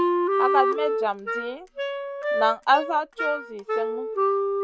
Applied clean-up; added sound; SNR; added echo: none; Wind instrument, woodwind instrument; -2 dB; none.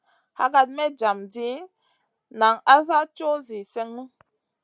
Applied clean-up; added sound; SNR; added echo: none; none; none; none.